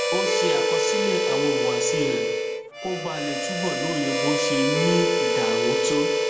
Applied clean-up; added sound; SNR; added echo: none; Harmonica; -5 dB; reverberation time 0.6 s.